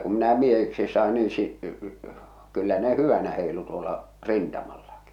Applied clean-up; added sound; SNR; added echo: none; none; none; none.